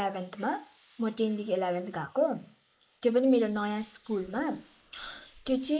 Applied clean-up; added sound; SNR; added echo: neural mask model Resemble Enhance denoiser.